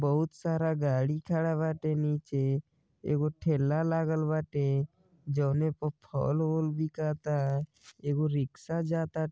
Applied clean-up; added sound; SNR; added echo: none; none; none; none.